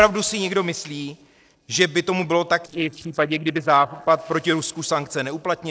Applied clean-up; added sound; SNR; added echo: neural separator model SepFormer DNS4.